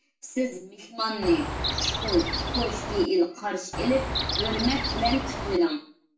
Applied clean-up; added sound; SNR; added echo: none; Chirp, tweet; 2 dB; reverberation time 0.4 s.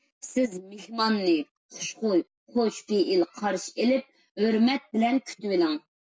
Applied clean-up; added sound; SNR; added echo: none; none; none; none.